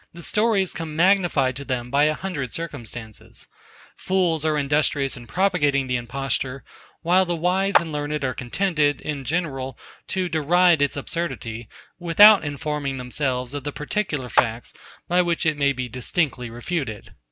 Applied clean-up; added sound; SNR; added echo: none; Clapping; 4 dB; none.